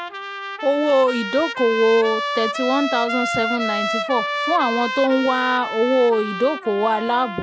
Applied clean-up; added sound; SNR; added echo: none; Trumpet; 6 dB; none.